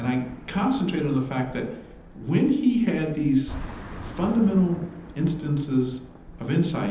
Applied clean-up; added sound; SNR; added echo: none; Car passing by; 16 dB; reverberation time 0.9 s.